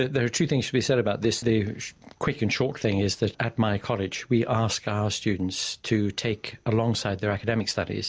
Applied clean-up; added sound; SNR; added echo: none; none; none; none.